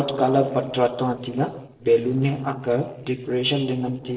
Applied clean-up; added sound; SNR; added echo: neural separator model SepFormer DNS4.